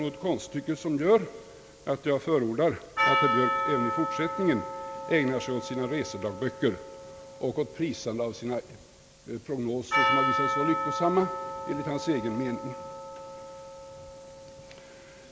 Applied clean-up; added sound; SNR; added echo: none; Percussion; 3 dB; none.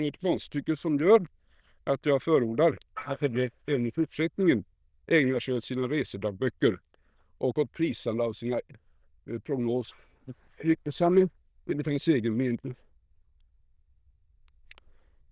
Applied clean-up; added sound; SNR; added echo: neural diffusion model UNIVERSE++.